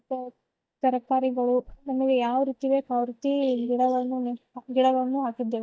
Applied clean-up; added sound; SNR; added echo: neural mask model DeepFilterNet 3.